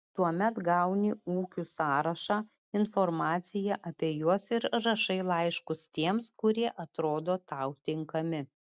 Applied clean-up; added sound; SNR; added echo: none; none; none; none.